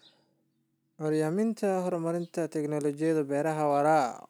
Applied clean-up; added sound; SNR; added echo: none; none; none; none.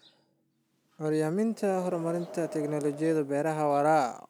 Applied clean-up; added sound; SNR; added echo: none; Wind; 18 dB; none.